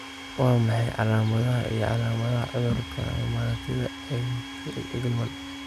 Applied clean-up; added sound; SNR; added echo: none; Domestic sounds, home sounds; 12 dB; none.